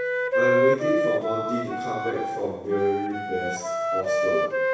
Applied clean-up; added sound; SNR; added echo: none; Wind instrument, woodwind instrument; -3 dB; reverberation time 1.1 s.